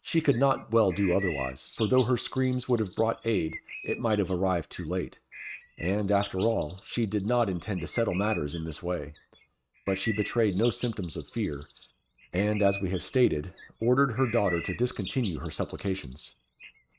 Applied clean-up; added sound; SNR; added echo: neural mask model RNNoise.